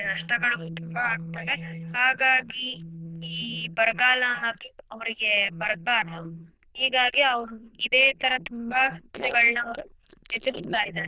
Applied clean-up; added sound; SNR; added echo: neural diffusion model UNIVERSE++.